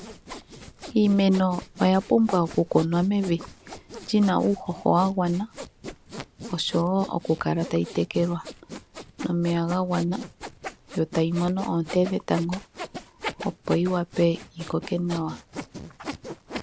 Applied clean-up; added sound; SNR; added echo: none; Sawing; 14 dB; none.